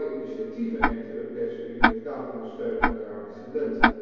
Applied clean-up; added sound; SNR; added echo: none; Tick-tock; -4 dB; reverberation time 2.2 s.